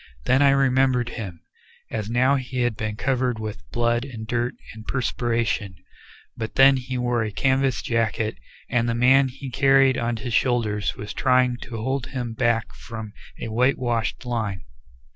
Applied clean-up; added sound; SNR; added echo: none; none; none; none.